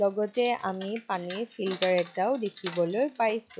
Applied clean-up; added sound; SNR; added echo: classical method log-MMSE.